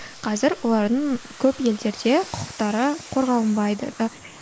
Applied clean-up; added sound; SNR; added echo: neural mask model Resemble Enhance denoiser.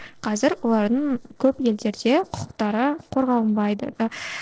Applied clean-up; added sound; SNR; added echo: neural separator model SepFormer DNS4.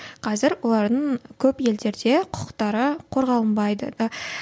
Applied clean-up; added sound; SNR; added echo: none; none; none; none.